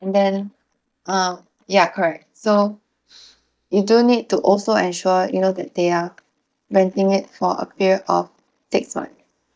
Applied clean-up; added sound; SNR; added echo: neural mask model DeepFilterNet 3.